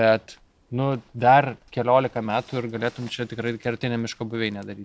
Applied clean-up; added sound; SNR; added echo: none; none; none; none.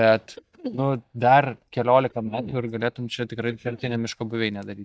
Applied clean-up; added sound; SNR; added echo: neural mask model DeepFilterNet 3.